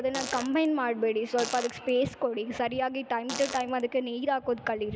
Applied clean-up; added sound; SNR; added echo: none; Fart; 11 dB; none.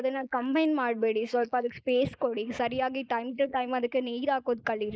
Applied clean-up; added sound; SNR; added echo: neural mask model Resemble Enhance denoiser.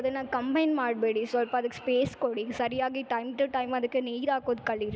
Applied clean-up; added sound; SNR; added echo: none; none; none; none.